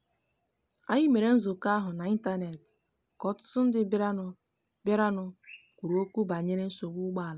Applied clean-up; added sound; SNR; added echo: none; none; none; none.